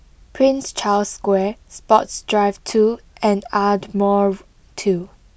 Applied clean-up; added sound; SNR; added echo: none; none; none; none.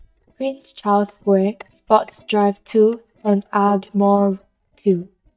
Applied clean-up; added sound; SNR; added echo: neural mask model DeepFilterNet 3.